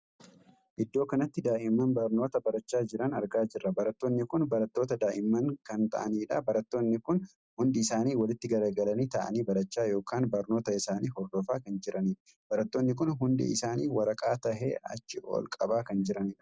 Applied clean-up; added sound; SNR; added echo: none; none; none; none.